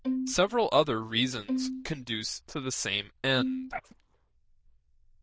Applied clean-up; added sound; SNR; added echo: neural diffusion model UNIVERSE++.